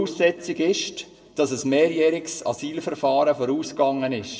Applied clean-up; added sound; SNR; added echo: none; none; none; reverberation time 1.2 s.